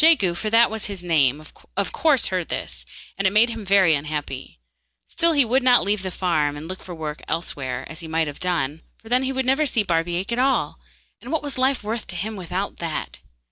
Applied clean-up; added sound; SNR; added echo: none; none; none; none.